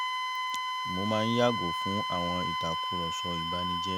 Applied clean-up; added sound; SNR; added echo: none; Wind instrument, woodwind instrument; -1 dB; none.